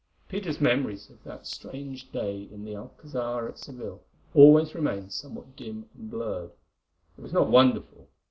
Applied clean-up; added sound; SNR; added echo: none; none; none; none.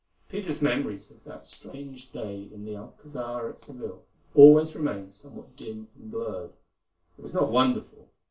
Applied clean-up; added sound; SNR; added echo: none; none; none; reverberation time 0.2 s.